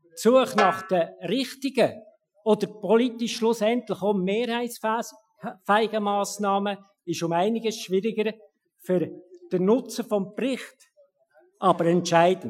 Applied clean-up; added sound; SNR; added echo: classical method Wiener filter.